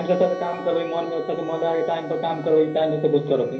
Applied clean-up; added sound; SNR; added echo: none; Bowed string instrument; 15 dB; reverberation time 0.3 s.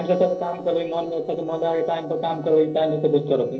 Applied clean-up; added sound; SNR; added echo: neural separator model SepFormer DNS4.